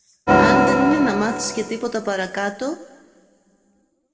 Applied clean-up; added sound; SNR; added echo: none; Organ; -4 dB; reverberation time 1.6 s.